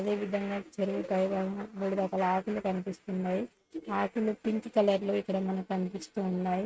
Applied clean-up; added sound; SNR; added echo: neural mask model RNNoise.